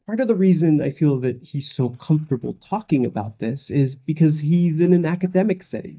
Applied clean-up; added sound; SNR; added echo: neural mask model DeepFilterNet 3.